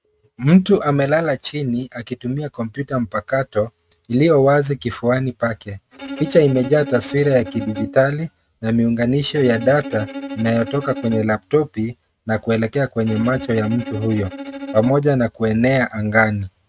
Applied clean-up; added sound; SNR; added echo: neural mask model RNNoise.